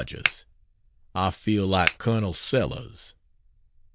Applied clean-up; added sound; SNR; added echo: neural diffusion model UNIVERSE++.